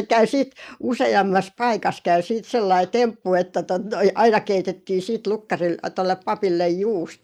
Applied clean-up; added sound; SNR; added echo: neural mask model Resemble Enhance denoiser.